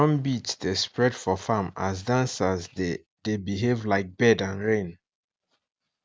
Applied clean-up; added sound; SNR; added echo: none; none; none; none.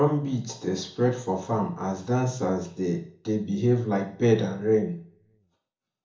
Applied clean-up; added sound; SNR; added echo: none; none; none; reverberation time 0.5 s.